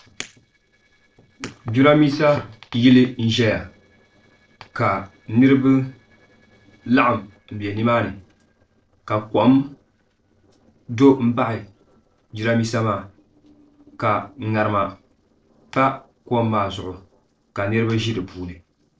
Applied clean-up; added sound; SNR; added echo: neural separator model SepFormer DNS4.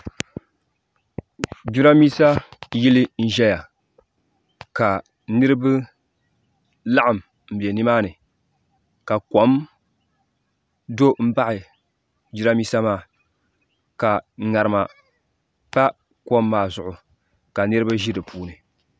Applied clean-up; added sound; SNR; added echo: none; none; none; none.